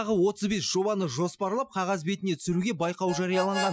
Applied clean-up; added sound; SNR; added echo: classical method Wiener filter.